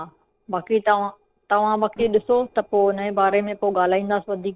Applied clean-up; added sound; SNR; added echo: neural separator model SepFormer DNS4.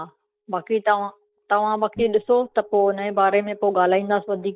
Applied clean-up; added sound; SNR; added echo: neural mask model DeepFilterNet 3.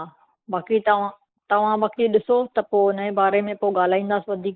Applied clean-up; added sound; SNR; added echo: neural mask model Resemble Enhance denoiser.